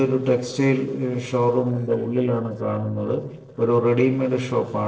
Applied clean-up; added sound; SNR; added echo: neural separator model SepFormer DNS4.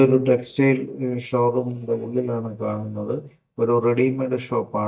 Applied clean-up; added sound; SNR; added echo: neural mask model DeepFilterNet 3.